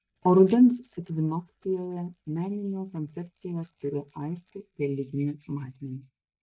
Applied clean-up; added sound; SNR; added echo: neural mask model DeepFilterNet 3.